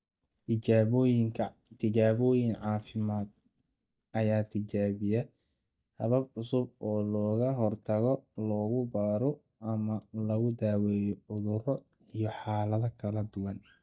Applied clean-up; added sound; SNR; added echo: neural mask model DeepFilterNet 3.